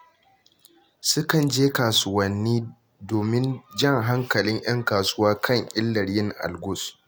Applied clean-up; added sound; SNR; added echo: none; none; none; none.